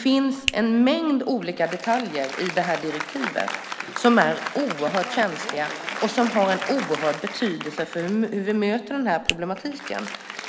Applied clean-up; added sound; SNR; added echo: none; Finger snapping + Applause; 9 dB; none.